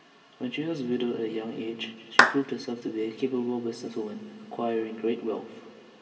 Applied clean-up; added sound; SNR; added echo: none; Clapping; -5 dB; reverberation time 2.0 s.